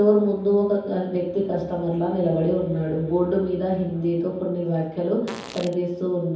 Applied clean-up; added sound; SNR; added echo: none; Fart; 17 dB; reverberation time 0.9 s.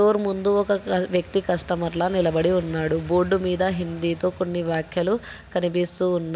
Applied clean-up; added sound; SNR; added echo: none; none; none; none.